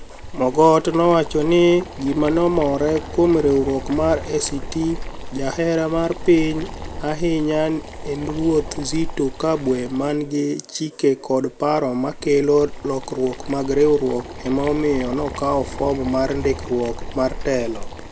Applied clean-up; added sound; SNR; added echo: none; Boiling; 10 dB; none.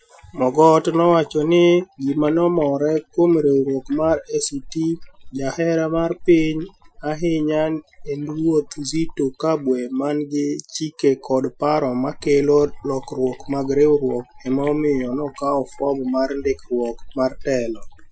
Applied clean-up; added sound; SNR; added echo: classical method Wiener filter.